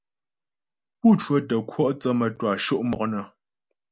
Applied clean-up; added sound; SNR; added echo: none; none; none; none.